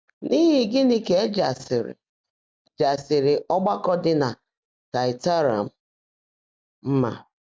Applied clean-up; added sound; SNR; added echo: none; none; none; none.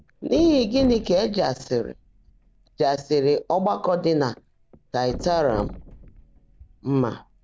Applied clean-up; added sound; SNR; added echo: none; Thump, thud; 16 dB; none.